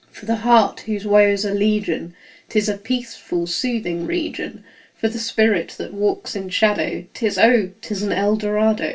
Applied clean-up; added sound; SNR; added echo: none; none; none; reverberation time 0.2 s.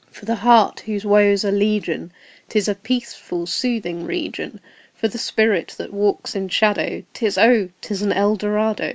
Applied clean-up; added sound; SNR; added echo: none; none; none; none.